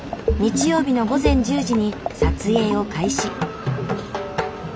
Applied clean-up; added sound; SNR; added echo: none; none; none; none.